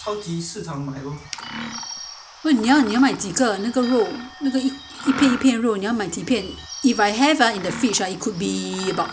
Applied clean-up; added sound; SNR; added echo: none; Mechanisms + Bird / Bell; 14 dB; none.